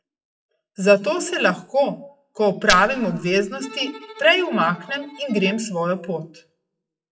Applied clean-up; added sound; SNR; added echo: classical method WPE with log-MMSE.